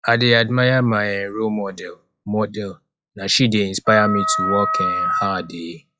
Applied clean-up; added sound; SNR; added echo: classical method log-MMSE.